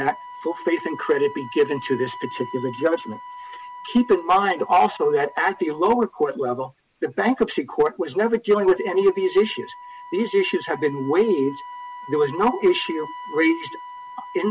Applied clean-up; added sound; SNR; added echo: none; Wind instrument, woodwind instrument; 16 dB; none.